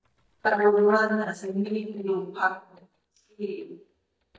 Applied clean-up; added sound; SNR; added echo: neural mask model DeepFilterNet 3.